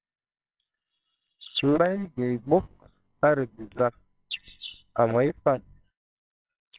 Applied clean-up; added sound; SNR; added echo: neural separator model SepFormer WHAMR!.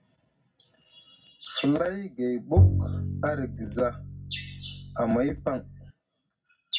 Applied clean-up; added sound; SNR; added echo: none; Bowed string instrument; -4 dB; reverberation time 0.4 s.